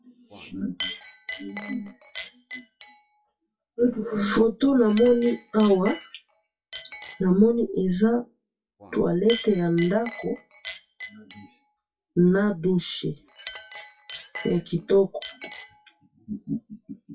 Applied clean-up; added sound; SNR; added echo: classical method WPE with log-MMSE.